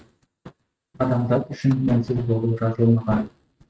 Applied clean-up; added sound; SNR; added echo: neural mask model RNNoise.